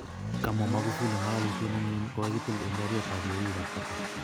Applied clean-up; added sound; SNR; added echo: none; Accelerating, revving, vroom; 3 dB; none.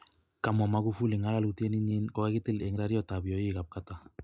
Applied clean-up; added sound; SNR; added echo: none; none; none; none.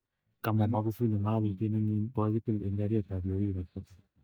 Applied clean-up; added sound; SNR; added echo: neural mask model DeepFilterNet 3.